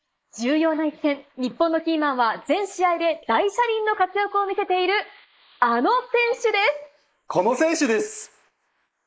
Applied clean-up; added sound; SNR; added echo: neural mask model Resemble Enhance denoiser.